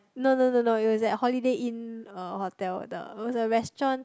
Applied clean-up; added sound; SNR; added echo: none; none; none; none.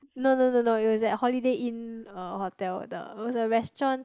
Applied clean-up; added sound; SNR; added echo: neural mask model Resemble Enhance denoiser.